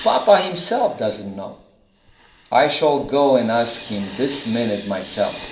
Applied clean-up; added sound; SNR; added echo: none; Hiss; 20 dB; reverberation time 0.8 s.